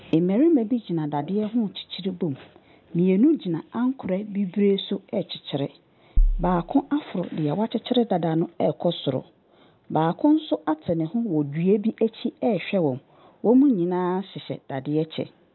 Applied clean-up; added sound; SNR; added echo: none; Bass drum; -1 dB; none.